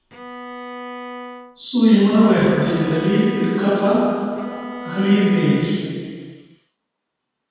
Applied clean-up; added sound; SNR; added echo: none; Bowed string instrument; 15 dB; reverberation time 2.1 s.